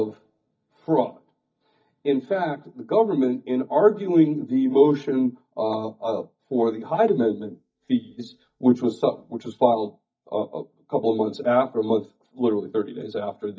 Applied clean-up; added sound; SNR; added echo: neural mask model DeepFilterNet 3.